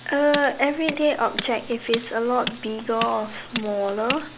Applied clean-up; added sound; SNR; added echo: none; Tools; 11 dB; none.